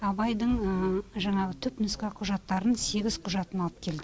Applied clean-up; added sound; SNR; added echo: none; none; none; none.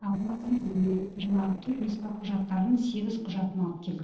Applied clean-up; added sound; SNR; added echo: neural separator model SepFormer DNS4.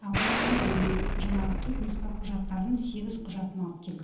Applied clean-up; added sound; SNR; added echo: none; Explosion; -1 dB; reverberation time 0.9 s.